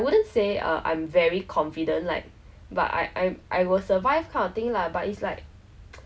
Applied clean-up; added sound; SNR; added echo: none; none; none; none.